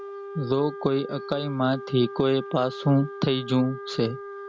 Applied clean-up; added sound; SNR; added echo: none; Wind instrument, woodwind instrument; 12 dB; none.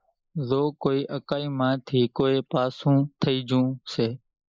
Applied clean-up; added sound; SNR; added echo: neural mask model Resemble Enhance denoiser.